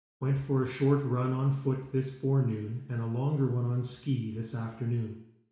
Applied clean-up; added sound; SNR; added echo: none; none; none; reverberation time 0.7 s.